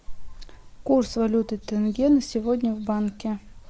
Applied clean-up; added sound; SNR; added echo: none; none; none; none.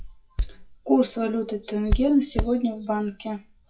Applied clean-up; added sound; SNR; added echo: classical method WPE with log-MMSE.